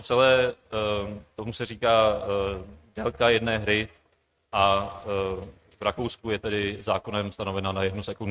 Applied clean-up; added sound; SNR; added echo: neural mask model RNNoise.